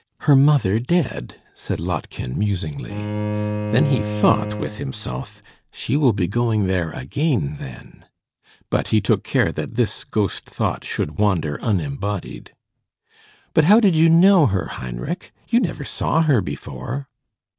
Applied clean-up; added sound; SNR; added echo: none; Bowed string instrument; 6 dB; none.